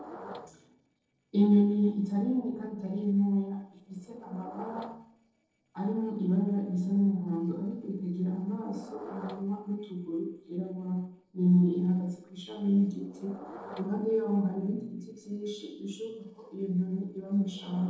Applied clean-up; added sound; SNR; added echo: neural separator model SepFormer DNS4.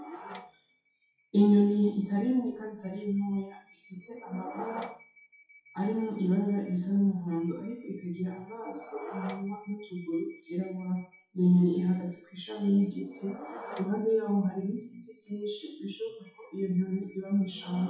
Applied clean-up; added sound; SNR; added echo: classical method WPE with log-MMSE.